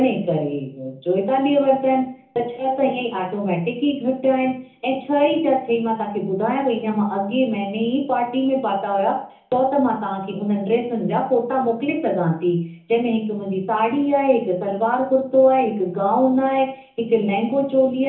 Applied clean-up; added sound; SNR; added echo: none; none; none; reverberation time 0.7 s.